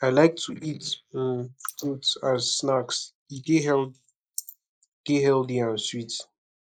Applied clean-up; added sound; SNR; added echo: neural mask model Resemble Enhance denoiser.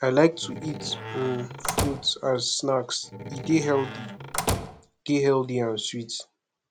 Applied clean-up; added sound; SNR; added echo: none; Slam; 6 dB; none.